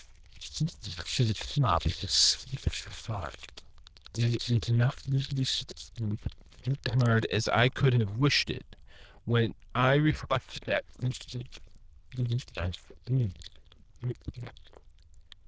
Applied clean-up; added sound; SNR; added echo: neural diffusion model UNIVERSE++.